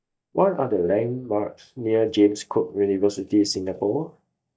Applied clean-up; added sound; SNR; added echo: neural mask model DeepFilterNet 3.